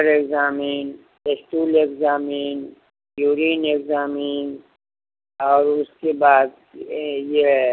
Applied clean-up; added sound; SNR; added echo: none; none; none; none.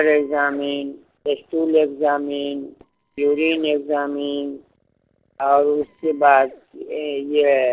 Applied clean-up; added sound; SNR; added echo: neural separator model SepFormer DNS4.